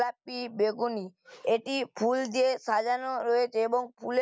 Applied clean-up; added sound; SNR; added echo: none; none; none; none.